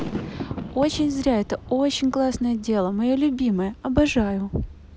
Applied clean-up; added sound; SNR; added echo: none; Fireworks; 14 dB; none.